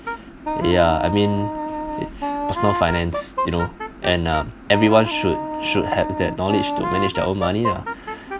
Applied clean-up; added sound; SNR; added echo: none; Wind instrument, woodwind instrument; 5 dB; none.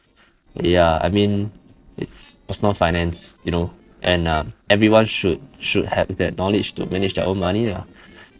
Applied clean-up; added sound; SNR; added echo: neural separator model SepFormer DNS4.